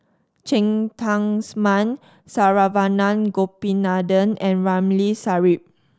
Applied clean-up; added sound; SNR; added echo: none; none; none; none.